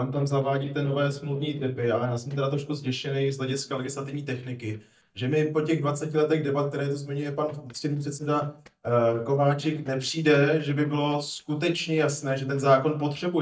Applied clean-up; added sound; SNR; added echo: neural mask model DeepFilterNet 3.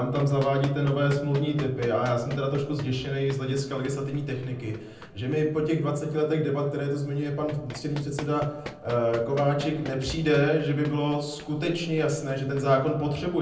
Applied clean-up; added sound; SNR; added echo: none; Run; 18 dB; reverberation time 0.6 s.